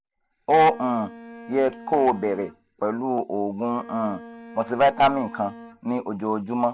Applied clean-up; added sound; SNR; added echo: none; Bowed string instrument; 18 dB; none.